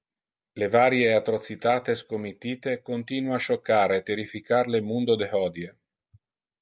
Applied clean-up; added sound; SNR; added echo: none; none; none; none.